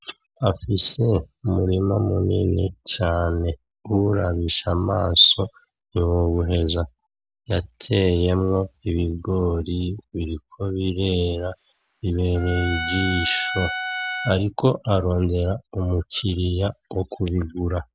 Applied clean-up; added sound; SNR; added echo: none; Trumpet; 8 dB; none.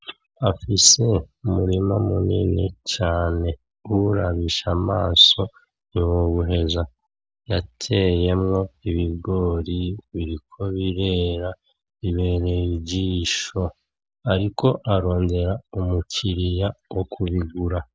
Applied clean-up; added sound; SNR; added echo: none; none; none; none.